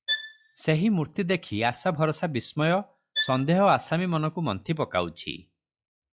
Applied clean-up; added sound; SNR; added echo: classical method log-MMSE.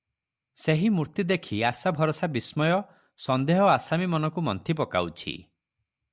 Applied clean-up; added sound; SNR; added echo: none; none; none; none.